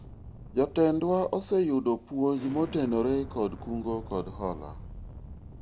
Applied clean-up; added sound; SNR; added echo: none; Explosion; 14 dB; none.